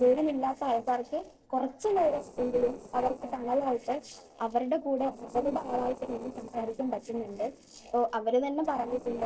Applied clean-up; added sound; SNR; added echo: neural separator model SepFormer DNS4.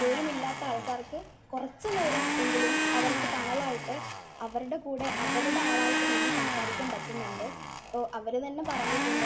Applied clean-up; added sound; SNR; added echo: none; Domestic sounds, home sounds; -2 dB; reverberation time 0.7 s.